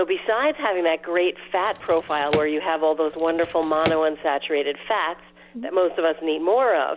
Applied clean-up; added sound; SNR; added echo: none; Drawer open or close; 12 dB; none.